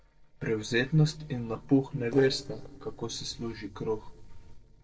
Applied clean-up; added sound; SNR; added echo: neural separator model SepFormer DNS4.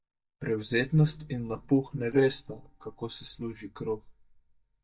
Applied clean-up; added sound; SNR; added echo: neural mask model DeepFilterNet 3.